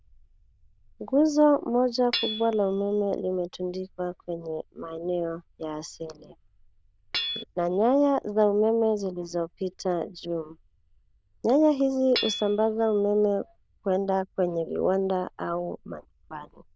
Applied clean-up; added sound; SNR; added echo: neural diffusion model UNIVERSE++.